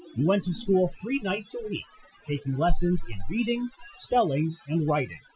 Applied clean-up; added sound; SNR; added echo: classical method Wiener filter.